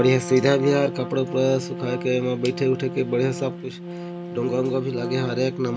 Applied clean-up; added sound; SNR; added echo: none; Trumpet; 9 dB; none.